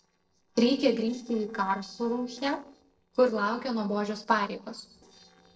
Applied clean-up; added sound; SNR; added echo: neural separator model SepFormer DNS4.